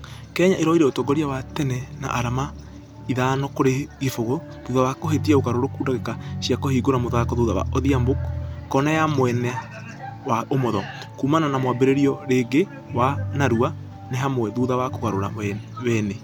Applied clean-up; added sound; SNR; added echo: none; none; none; none.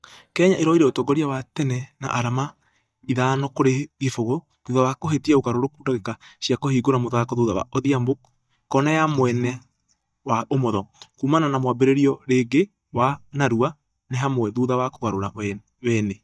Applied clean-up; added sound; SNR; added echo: neural mask model DeepFilterNet 3.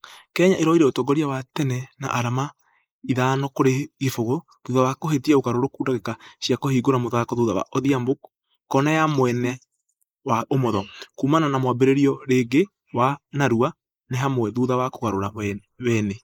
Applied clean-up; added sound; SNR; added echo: neural mask model Resemble Enhance denoiser.